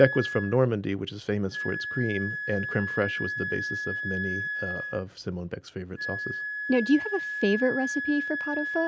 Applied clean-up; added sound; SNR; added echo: none; Wind instrument, woodwind instrument; 5 dB; none.